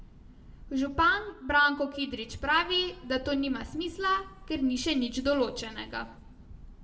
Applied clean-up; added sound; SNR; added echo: none; Train / Breathing; 19 dB; reverberation time 0.6 s.